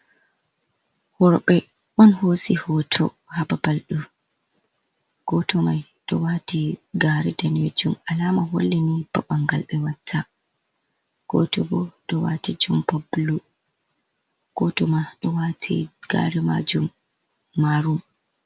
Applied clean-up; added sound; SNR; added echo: none; none; none; none.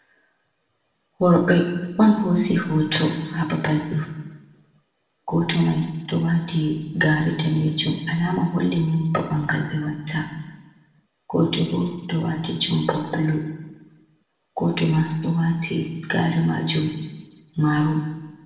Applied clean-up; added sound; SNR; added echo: none; none; none; reverberation time 1.0 s.